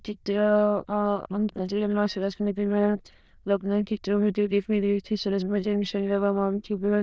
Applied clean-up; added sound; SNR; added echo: neural diffusion model UNIVERSE++.